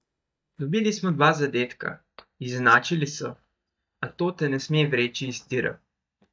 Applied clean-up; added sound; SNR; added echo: neural mask model DeepFilterNet 3.